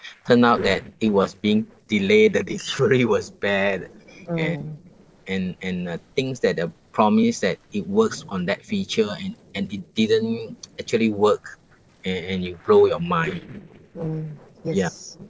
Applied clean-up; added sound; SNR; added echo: neural separator model SepFormer DNS4.